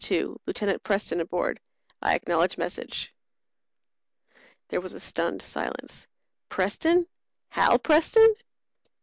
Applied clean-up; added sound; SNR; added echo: none; none; none; none.